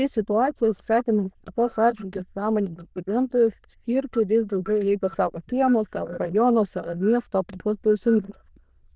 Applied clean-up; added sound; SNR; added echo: neural diffusion model UNIVERSE++.